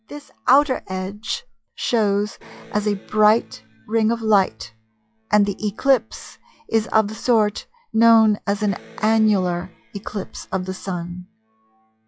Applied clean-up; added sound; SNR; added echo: classical method log-MMSE.